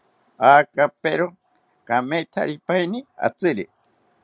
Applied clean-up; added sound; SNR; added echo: none; none; none; none.